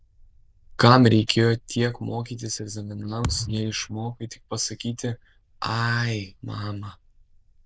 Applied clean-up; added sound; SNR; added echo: neural diffusion model UNIVERSE++.